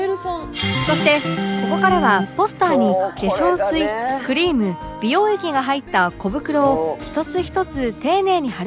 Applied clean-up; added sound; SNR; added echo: none; Organ; 5 dB; none.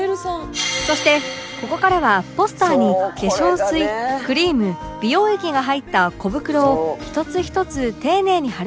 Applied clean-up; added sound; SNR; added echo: none; none; none; none.